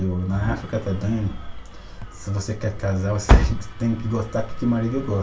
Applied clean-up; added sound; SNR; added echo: none; Engine starting; 2 dB; reverberation time 0.2 s.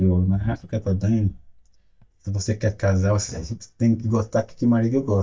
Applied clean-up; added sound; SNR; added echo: neural mask model DeepFilterNet 3.